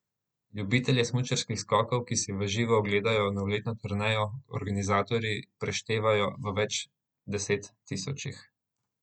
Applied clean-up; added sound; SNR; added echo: none; none; none; none.